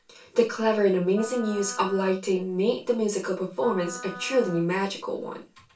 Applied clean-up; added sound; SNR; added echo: none; Wind instrument, woodwind instrument; 17 dB; reverberation time 0.2 s.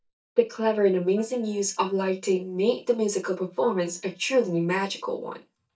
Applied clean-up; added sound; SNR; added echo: neural mask model DeepFilterNet 3.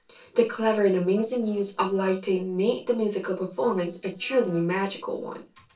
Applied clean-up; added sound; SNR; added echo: neural separator model SepFormer DNS4.